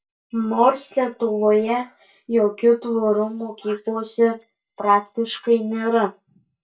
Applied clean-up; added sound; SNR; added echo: neural mask model DeepFilterNet 3.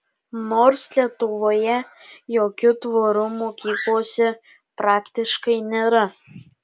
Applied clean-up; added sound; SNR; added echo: none; none; none; none.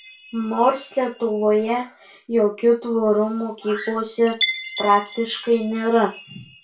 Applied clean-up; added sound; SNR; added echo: none; Chime; 13 dB; reverberation time 0.2 s.